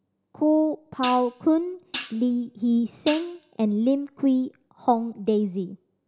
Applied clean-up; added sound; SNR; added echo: none; Hi-hat; 14 dB; none.